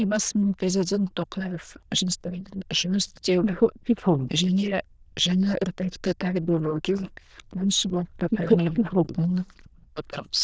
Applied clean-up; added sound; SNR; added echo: neural diffusion model UNIVERSE++.